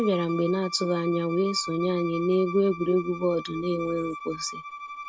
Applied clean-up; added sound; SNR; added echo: none; Bowed string instrument; 12 dB; none.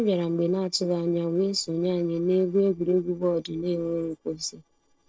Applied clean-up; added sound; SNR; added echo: neural separator model SepFormer DNS4.